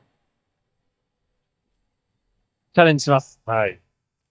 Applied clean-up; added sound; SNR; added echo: neural mask model DeepFilterNet 3.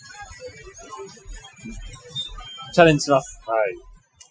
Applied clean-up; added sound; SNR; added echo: classical method Wiener filter.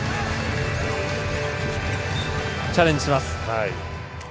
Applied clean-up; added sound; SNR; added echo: none; Squeak / Writing; 18 dB; none.